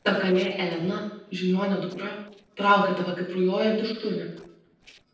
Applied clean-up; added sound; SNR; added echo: neural separator model SepFormer DNS4.